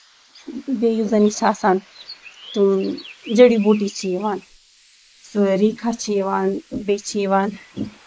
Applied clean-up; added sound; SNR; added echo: neural mask model Resemble Enhance denoiser.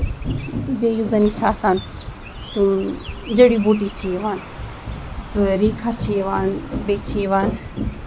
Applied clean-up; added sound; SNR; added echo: none; Chirp, tweet; 12 dB; none.